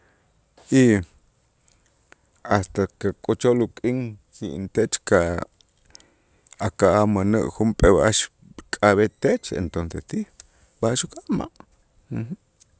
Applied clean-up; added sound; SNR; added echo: none; none; none; none.